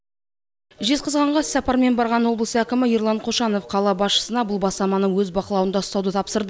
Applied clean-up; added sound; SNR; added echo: none; none; none; none.